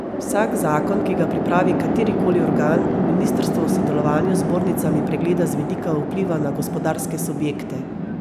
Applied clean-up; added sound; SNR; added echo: none; Chatter / Traffic noise, roadway noise / Train; -1 dB; none.